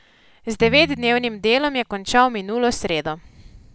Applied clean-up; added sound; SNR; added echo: none; Piano; 16 dB; none.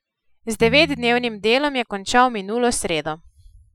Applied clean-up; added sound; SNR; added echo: classical method Wiener filter.